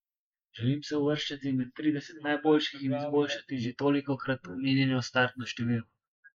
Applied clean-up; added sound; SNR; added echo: neural mask model Resemble Enhance denoiser.